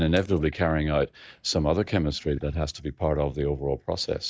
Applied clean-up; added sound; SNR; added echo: neural mask model DeepFilterNet 3.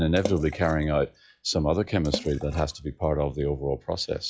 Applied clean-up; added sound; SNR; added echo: classical method log-MMSE.